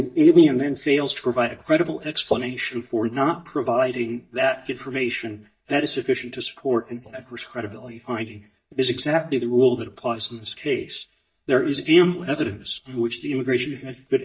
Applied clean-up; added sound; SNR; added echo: neural mask model DeepFilterNet 3.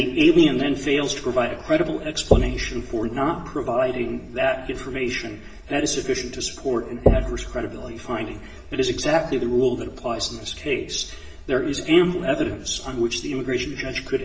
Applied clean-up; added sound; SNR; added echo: none; Knock / Wood; 2 dB; reverberation time 0.8 s.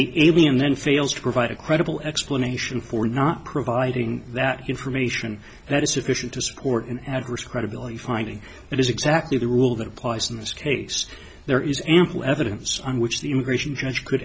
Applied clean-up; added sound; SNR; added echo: none; none; none; none.